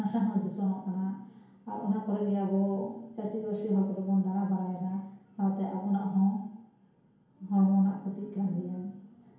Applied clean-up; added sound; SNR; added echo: none; none; none; reverberation time 1.0 s.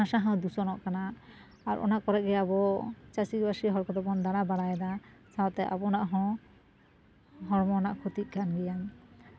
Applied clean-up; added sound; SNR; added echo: none; none; none; none.